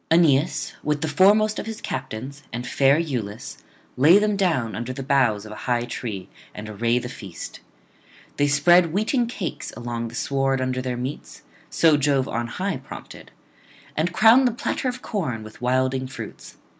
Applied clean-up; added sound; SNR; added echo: none; none; none; none.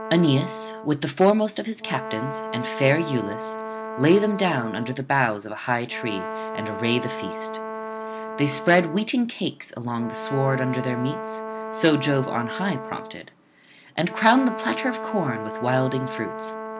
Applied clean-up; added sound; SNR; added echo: none; Brass instrument; 9 dB; none.